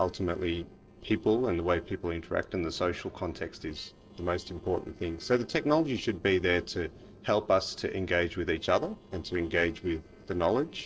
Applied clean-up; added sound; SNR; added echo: neural separator model SepFormer DNS4.